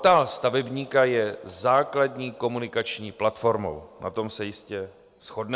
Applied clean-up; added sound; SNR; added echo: none; none; none; none.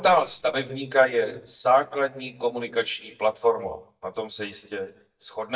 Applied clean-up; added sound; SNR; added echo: neural mask model DeepFilterNet 3.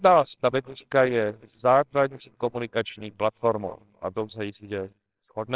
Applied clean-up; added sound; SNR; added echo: neural separator model SepFormer WHAMR!.